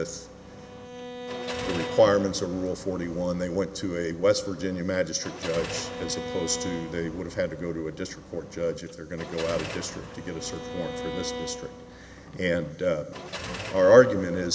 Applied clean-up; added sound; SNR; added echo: none; Car + Bowed string instrument; 10 dB; none.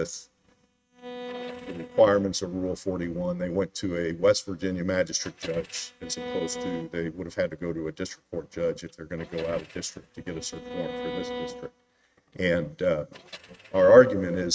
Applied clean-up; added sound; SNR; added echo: neural mask model RNNoise.